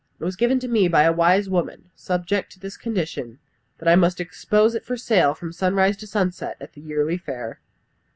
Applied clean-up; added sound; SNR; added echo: none; none; none; none.